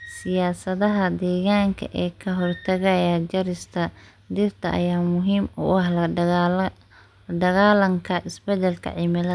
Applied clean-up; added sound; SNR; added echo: none; none; none; none.